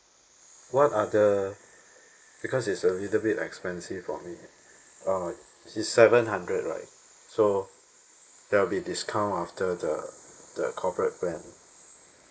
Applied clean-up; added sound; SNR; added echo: neural mask model Resemble Enhance denoiser.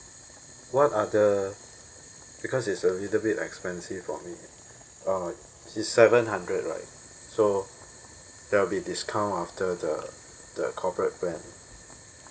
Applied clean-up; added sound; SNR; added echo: none; Boiling; 19 dB; none.